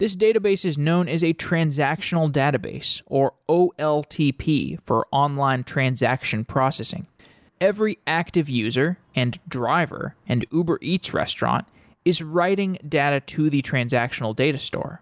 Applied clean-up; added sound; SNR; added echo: none; none; none; none.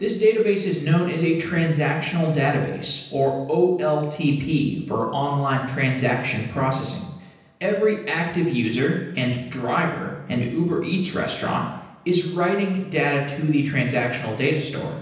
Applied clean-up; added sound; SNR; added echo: none; none; none; reverberation time 0.9 s.